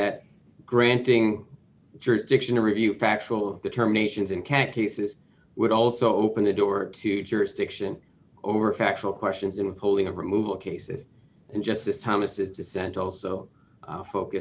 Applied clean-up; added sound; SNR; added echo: none; none; none; none.